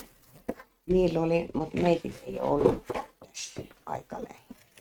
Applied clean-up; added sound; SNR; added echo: neural mask model RNNoise.